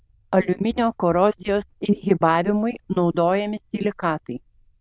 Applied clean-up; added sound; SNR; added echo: neural diffusion model UNIVERSE++.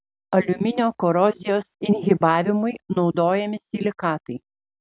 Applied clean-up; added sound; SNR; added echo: none; none; none; none.